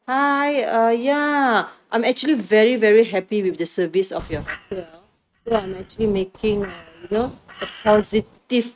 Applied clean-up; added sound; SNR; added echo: neural mask model RNNoise.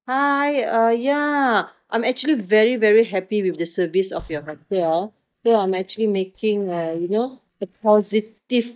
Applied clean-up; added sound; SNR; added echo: neural mask model DeepFilterNet 3.